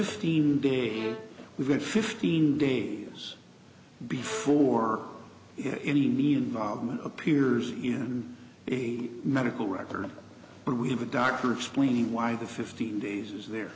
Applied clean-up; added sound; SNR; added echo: none; Bowed string instrument; 16 dB; none.